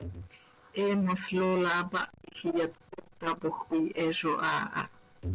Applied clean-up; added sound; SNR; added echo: none; none; none; none.